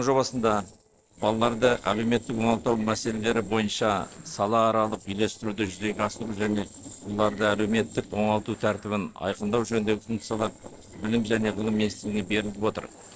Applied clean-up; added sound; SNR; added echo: neural separator model SepFormer DNS4.